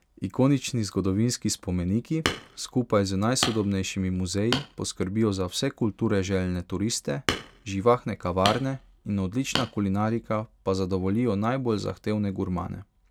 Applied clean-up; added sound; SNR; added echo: none; Hammer; 8 dB; none.